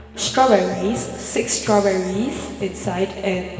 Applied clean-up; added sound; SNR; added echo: none; Musical instrument; 16 dB; reverberation time 2.2 s.